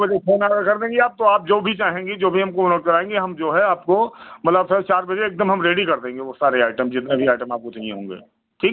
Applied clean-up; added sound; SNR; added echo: none; none; none; none.